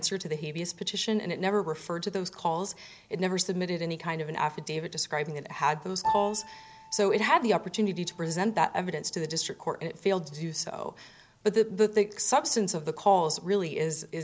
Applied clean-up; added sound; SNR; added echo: none; Piano; 15 dB; none.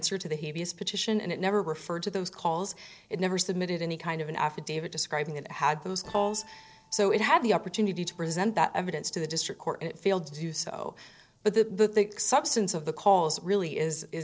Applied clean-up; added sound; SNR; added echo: neural separator model SepFormer DNS4.